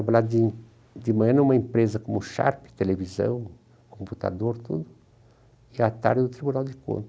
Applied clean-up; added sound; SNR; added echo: none; none; none; none.